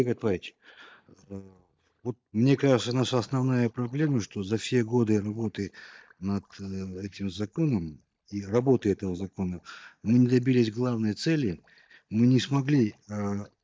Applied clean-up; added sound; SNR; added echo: neural mask model DeepFilterNet 3.